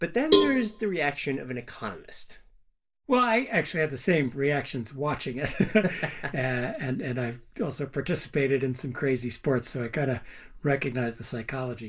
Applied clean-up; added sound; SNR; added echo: none; Cowbell; 0 dB; reverberation time 0.2 s.